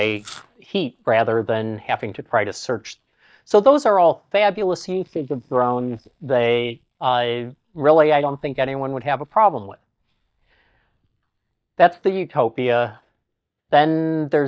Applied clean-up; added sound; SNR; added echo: neural mask model DeepFilterNet 3.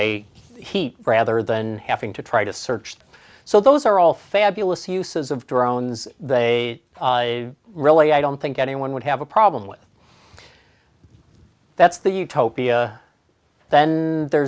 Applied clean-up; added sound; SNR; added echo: none; none; none; none.